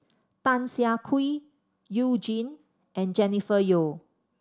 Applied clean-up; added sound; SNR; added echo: none; none; none; none.